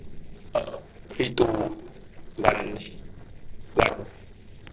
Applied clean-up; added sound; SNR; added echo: neural separator model SepFormer DNS4.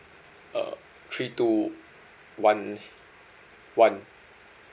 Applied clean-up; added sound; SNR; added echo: none; none; none; none.